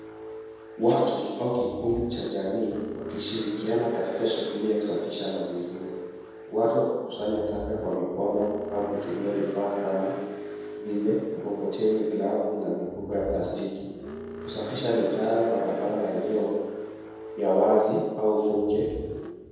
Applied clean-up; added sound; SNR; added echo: none; Car; 12 dB; reverberation time 1.2 s.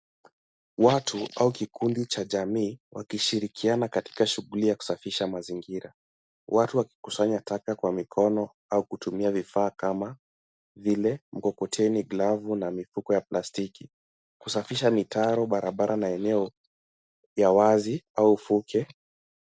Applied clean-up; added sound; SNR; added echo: none; none; none; none.